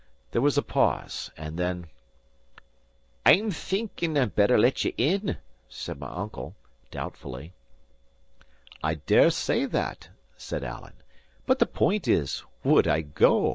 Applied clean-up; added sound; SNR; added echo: none; none; none; none.